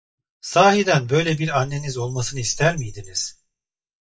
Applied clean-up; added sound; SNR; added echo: classical method WPE with log-MMSE.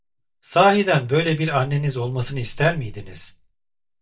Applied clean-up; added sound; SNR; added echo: neural separator model SepFormer DNS4.